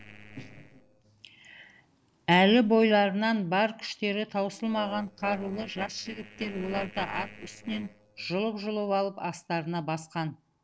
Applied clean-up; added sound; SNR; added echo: neural separator model SepFormer DNS4.